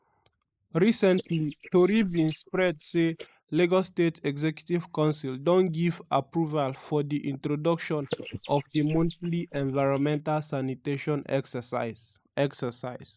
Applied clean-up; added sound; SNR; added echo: neural mask model Resemble Enhance denoiser.